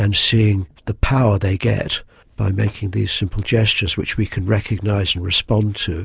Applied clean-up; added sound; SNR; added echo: none; none; none; none.